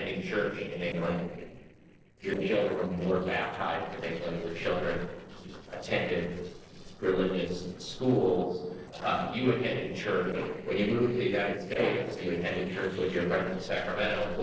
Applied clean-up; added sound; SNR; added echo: neural separator model SepFormer DNS4.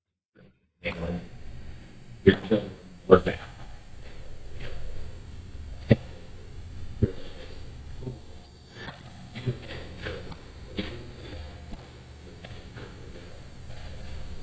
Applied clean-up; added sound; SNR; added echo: neural mask model DeepFilterNet 3.